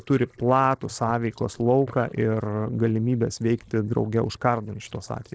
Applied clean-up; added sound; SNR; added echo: neural separator model SepFormer DNS4.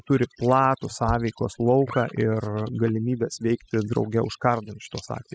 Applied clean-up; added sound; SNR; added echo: classical method spectral subtraction.